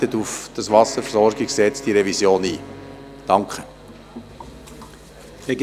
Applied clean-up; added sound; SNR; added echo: none; Wind instrument, woodwind instrument; 18 dB; none.